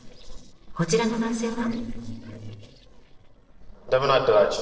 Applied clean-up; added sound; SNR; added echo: neural separator model SepFormer DNS4.